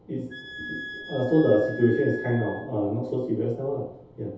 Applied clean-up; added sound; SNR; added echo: none; Wind instrument, woodwind instrument; 13 dB; reverberation time 0.8 s.